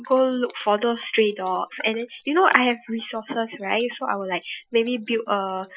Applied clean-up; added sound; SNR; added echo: classical method Wiener filter.